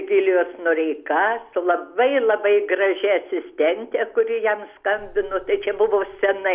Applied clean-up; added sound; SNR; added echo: none; none; none; none.